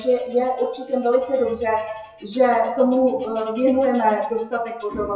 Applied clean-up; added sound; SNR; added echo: classical method WPE with log-MMSE.